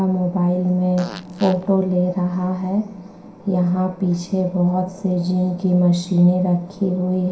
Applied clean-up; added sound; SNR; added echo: none; Fart; 20 dB; reverberation time 0.5 s.